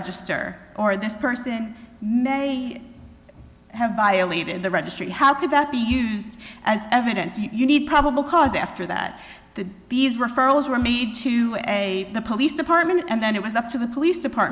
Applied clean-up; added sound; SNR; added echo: none; none; none; none.